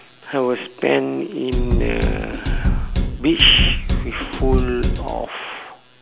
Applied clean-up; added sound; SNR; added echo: none; Drum kit; -2 dB; none.